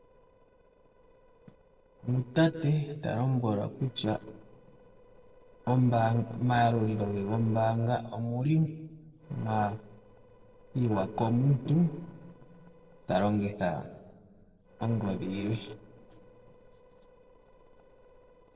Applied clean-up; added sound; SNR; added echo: neural separator model SepFormer DNS4.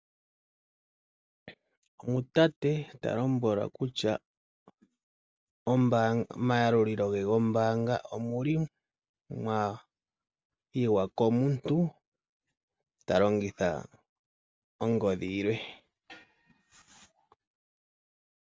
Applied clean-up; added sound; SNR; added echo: none; none; none; none.